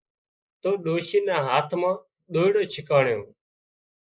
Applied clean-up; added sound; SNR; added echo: neural mask model Resemble Enhance denoiser.